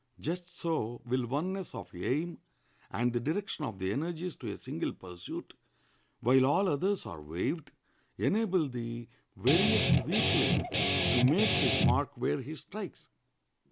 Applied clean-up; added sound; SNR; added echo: none; Guitar; -4 dB; none.